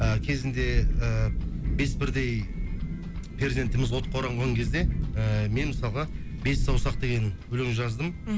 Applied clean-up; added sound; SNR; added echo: none; Thunderstorm; 1 dB; none.